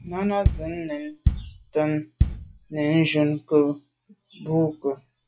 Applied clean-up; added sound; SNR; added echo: classical method log-MMSE.